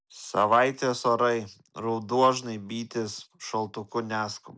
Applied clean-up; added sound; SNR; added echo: none; none; none; none.